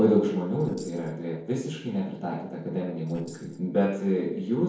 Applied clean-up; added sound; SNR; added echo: neural separator model SepFormer DNS4.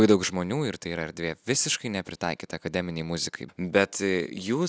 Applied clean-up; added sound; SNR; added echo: none; none; none; none.